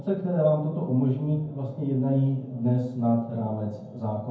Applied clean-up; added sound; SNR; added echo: none; none; none; reverberation time 0.9 s.